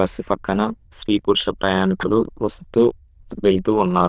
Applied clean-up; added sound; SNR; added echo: neural diffusion model UNIVERSE++.